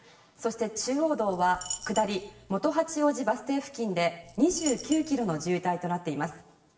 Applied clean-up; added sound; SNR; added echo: none; Coin (dropping); 12 dB; reverberation time 0.9 s.